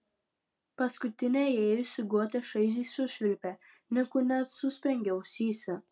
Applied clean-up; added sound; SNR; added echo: none; none; none; none.